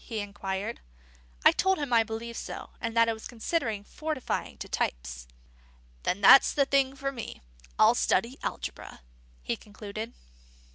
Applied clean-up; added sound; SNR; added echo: none; none; none; none.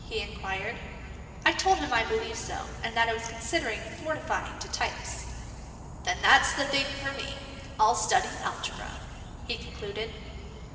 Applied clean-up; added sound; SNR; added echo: none; Insect / Frog; 11 dB; reverberation time 2.7 s.